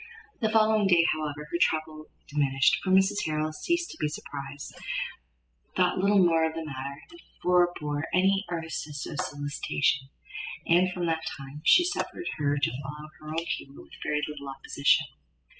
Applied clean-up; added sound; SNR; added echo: classical method spectral subtraction.